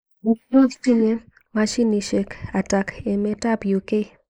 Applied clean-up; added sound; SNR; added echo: neural mask model Resemble Enhance denoiser.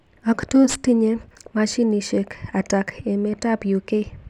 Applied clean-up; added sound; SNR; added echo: none; none; none; none.